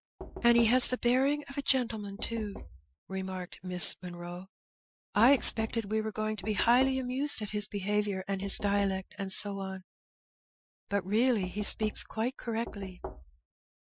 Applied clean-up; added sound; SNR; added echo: classical method Wiener filter.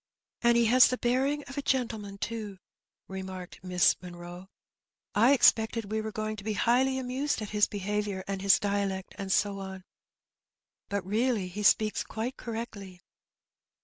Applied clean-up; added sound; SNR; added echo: none; none; none; none.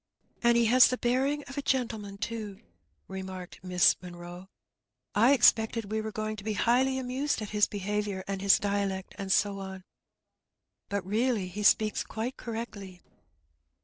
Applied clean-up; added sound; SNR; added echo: neural separator model SepFormer DNS4.